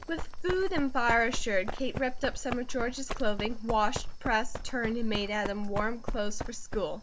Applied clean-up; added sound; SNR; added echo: none; Run; 1 dB; none.